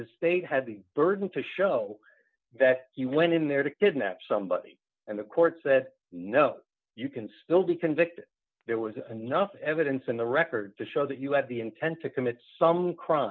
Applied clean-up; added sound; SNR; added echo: none; none; none; none.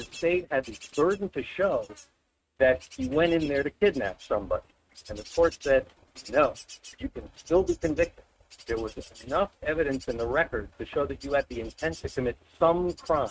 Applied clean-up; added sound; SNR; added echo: neural mask model RNNoise.